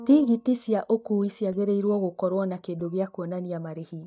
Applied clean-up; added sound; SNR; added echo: neural mask model DeepFilterNet 3.